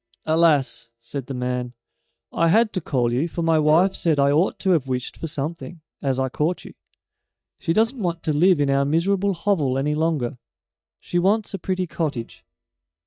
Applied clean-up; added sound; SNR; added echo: neural mask model DeepFilterNet 3.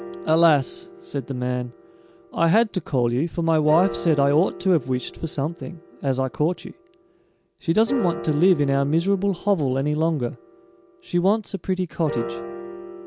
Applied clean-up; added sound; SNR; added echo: none; Piano; 14 dB; none.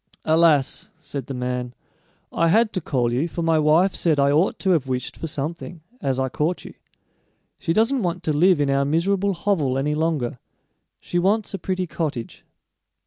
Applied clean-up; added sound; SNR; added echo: none; none; none; none.